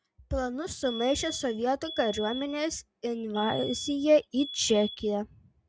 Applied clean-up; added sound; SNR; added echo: none; Alarm; 12 dB; none.